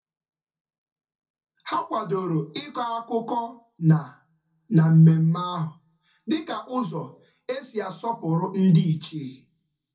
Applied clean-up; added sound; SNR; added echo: none; none; none; reverberation time 0.3 s.